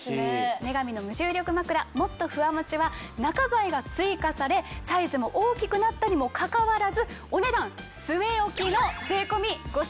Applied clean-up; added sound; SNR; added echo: none; none; none; none.